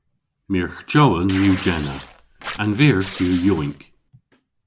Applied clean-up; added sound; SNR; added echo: none; Tearing; 12 dB; none.